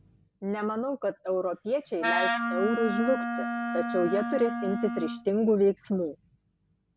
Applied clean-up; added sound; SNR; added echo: none; Wind instrument, woodwind instrument; 2 dB; none.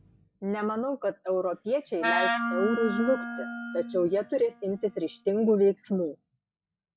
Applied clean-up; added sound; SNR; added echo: classical method log-MMSE.